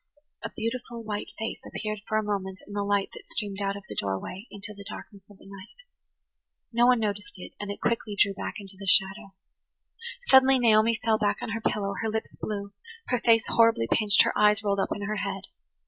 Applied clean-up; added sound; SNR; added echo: none; none; none; none.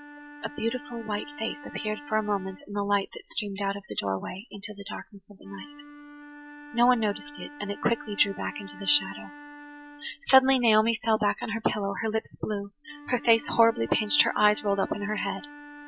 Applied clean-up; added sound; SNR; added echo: none; Wind instrument, woodwind instrument; 18 dB; none.